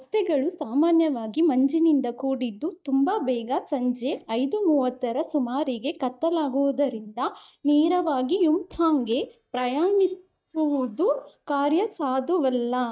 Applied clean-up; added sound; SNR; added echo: neural mask model DeepFilterNet 3.